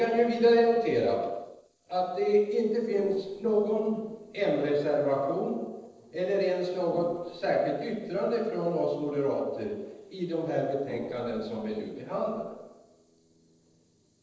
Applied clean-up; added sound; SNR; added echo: neural separator model SepFormer DNS4.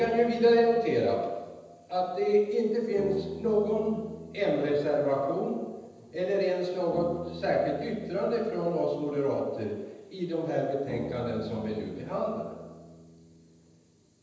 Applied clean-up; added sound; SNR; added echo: none; Bass guitar; 16 dB; reverberation time 1.1 s.